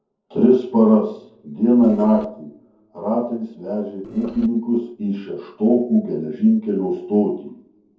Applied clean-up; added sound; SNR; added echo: neural separator model SepFormer DNS4.